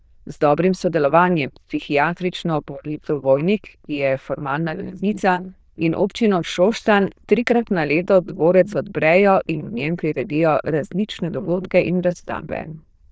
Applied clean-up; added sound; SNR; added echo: neural diffusion model UNIVERSE++.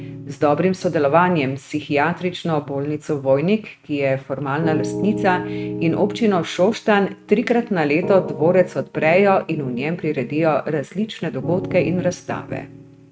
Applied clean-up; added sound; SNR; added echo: neural mask model RNNoise.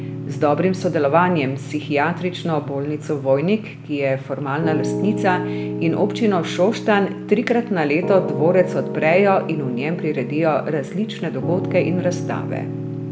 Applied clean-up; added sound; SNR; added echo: none; Piano; 7 dB; none.